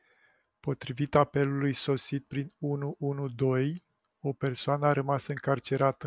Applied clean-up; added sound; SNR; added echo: none; none; none; none.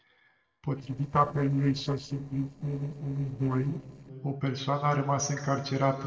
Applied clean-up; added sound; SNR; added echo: neural separator model SepFormer DNS4.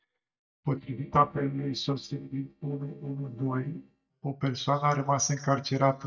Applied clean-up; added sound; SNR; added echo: neural mask model DeepFilterNet 3.